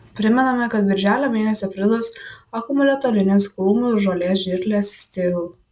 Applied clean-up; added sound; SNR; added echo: none; none; none; none.